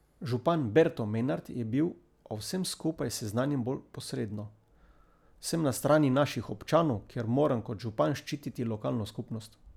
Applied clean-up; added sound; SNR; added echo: none; none; none; none.